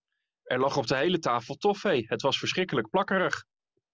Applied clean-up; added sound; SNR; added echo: none; none; none; none.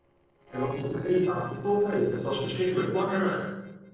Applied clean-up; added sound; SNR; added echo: neural separator model SepFormer DNS4.